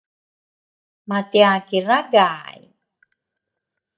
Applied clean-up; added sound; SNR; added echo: neural mask model DeepFilterNet 3.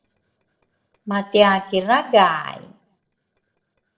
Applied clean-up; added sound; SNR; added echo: neural separator model SepFormer DNS4.